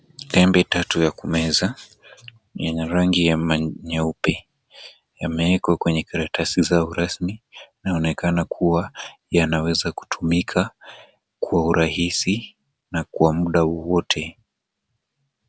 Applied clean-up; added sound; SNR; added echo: none; none; none; none.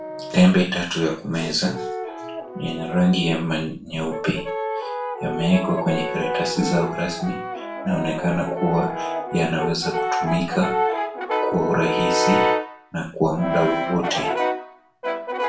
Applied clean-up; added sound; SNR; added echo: none; Brass instrument; 2 dB; reverberation time 0.3 s.